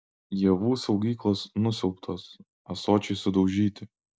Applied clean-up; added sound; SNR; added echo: none; none; none; none.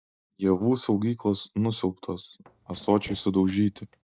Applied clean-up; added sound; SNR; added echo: neural mask model DeepFilterNet 3.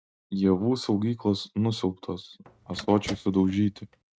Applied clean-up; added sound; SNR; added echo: neural mask model RNNoise.